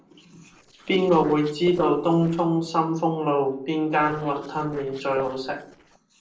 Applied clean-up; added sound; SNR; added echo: neural separator model SepFormer DNS4.